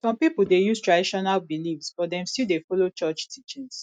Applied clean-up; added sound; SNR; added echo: neural mask model DeepFilterNet 3.